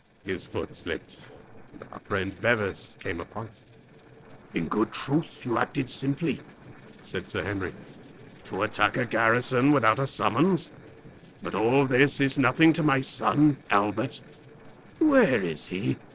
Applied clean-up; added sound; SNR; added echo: neural separator model SepFormer DNS4.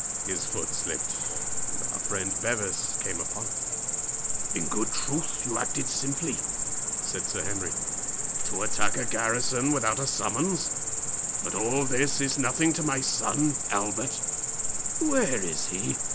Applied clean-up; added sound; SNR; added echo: none; Cricket; -3 dB; none.